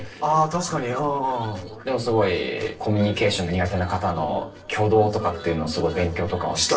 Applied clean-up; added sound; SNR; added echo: neural separator model SepFormer DNS4.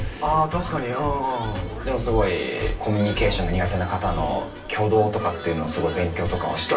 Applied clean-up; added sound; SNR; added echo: none; Subway, metro, underground; 14 dB; reverberation time 0.2 s.